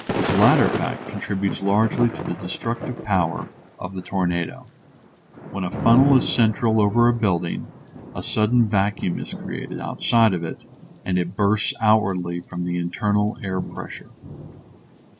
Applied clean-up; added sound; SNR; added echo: none; Thunder / Rain; 9 dB; none.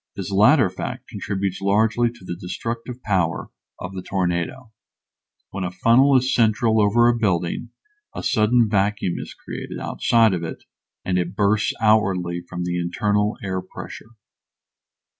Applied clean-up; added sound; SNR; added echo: none; none; none; none.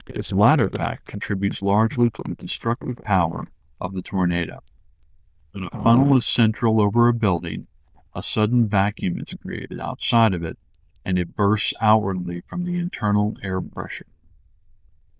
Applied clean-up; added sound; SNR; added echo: neural diffusion model UNIVERSE++.